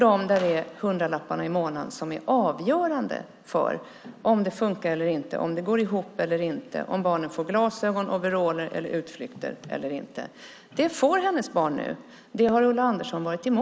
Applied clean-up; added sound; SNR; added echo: none; none; none; none.